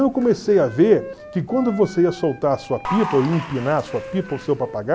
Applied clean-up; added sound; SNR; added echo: none; Wind instrument, woodwind instrument + Applause / Crowd; 14 dB; none.